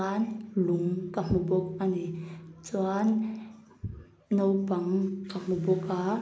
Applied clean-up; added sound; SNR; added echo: none; none; none; none.